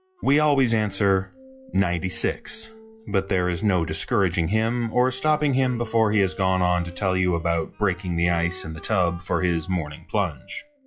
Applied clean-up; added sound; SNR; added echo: classical method log-MMSE.